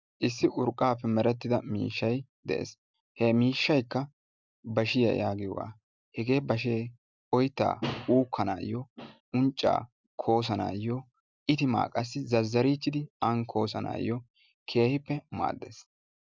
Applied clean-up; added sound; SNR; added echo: none; none; none; none.